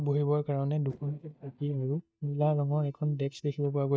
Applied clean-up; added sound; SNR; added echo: neural mask model DeepFilterNet 3.